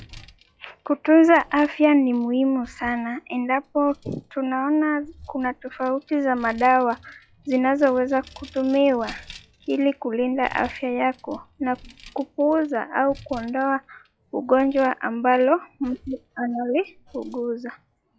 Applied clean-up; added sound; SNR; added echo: classical method log-MMSE.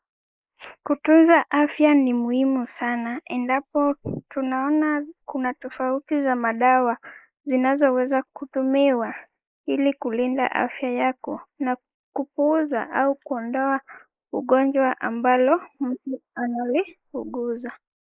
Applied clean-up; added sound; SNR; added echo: neural mask model Resemble Enhance denoiser.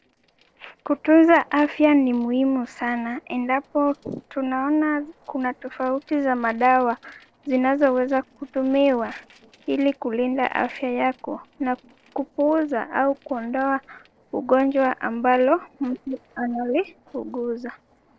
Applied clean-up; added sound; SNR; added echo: neural separator model SepFormer DNS4.